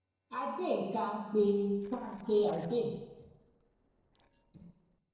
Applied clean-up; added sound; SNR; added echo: neural separator model SepFormer DNS4.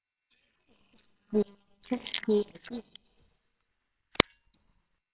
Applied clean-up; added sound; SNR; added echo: neural separator model SepFormer WHAMR!.